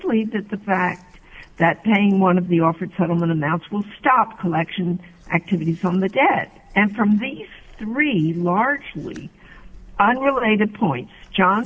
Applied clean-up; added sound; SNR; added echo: none; none; none; none.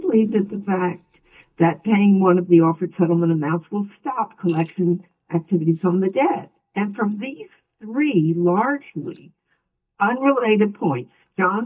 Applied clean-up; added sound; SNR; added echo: neural mask model DeepFilterNet 3.